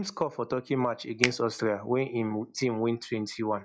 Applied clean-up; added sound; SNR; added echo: classical method log-MMSE.